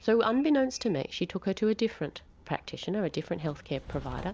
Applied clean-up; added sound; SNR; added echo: none; Train; 20 dB; none.